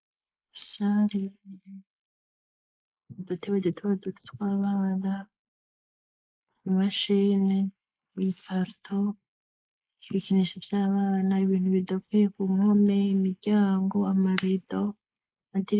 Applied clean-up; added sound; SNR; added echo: neural mask model Resemble Enhance denoiser.